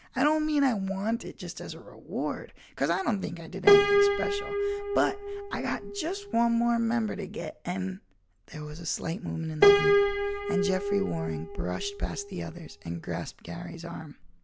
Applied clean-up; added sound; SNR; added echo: none; Piano; -3 dB; none.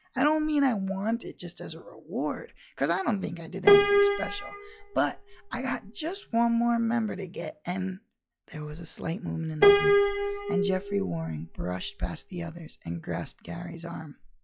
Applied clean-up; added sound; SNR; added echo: classical method log-MMSE.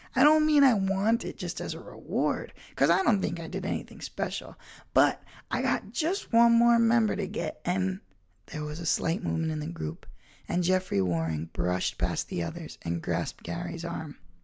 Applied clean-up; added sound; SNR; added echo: none; none; none; none.